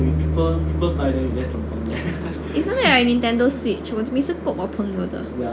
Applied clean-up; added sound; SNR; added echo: none; Bass guitar; 5 dB; none.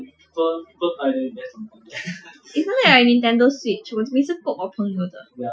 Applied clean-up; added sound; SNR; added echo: classical method Wiener filter.